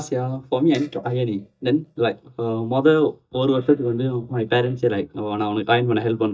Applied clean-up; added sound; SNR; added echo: neural mask model DeepFilterNet 3.